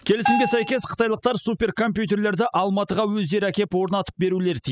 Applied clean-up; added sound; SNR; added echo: classical method spectral subtraction.